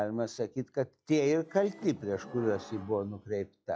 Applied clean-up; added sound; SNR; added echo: classical method log-MMSE.